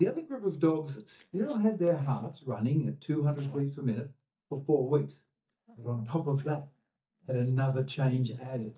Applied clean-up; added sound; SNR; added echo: neural mask model DeepFilterNet 3.